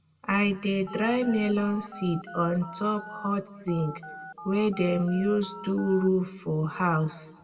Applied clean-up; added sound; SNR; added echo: none; Telephone; 15 dB; reverberation time 1.5 s.